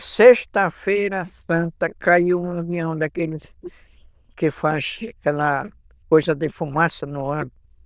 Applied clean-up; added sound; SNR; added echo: neural diffusion model UNIVERSE++.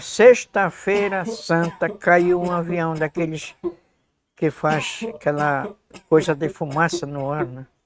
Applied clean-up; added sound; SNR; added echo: neural mask model RNNoise.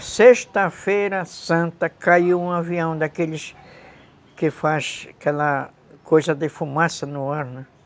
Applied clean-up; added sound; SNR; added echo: none; none; none; none.